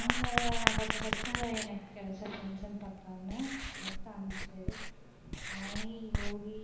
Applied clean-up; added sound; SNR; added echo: none; Writing; -4 dB; reverberation time 0.9 s.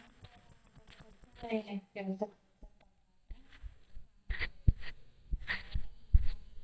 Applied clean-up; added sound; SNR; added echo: neural mask model DeepFilterNet 3.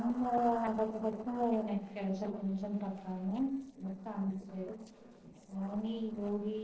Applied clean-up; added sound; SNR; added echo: neural separator model SepFormer DNS4.